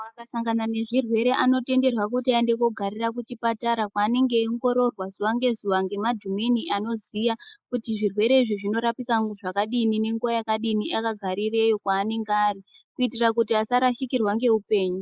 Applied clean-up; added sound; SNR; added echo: neural mask model Resemble Enhance denoiser.